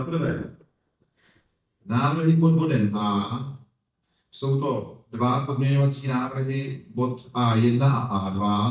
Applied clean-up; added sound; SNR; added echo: neural mask model DeepFilterNet 3.